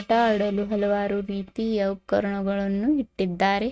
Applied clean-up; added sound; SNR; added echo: neural mask model RNNoise.